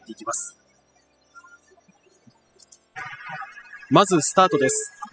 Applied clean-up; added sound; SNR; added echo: classical method spectral subtraction.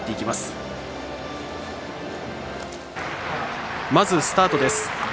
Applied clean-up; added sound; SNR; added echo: none; none; none; none.